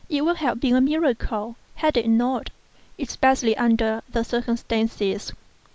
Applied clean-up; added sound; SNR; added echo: none; none; none; none.